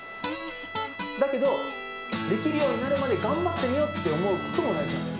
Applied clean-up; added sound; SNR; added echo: none; Bowed string instrument; 11 dB; none.